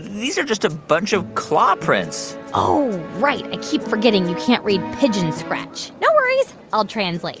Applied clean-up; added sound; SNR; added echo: none; none; none; none.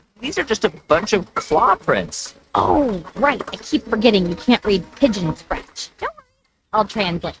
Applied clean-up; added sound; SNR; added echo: neural mask model RNNoise.